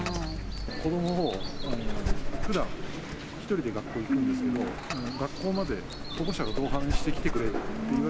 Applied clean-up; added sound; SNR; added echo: none; Dog; 1 dB; none.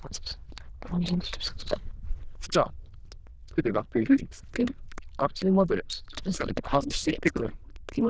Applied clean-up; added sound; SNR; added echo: neural diffusion model UNIVERSE++.